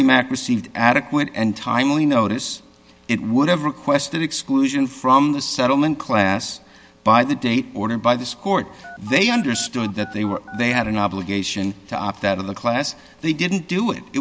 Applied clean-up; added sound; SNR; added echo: none; Telephone; 18 dB; none.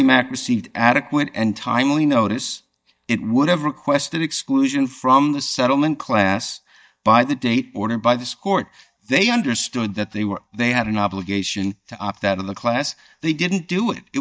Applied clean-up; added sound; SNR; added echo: neural mask model DeepFilterNet 3.